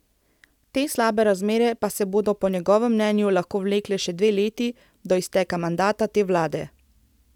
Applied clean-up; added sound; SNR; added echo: none; none; none; none.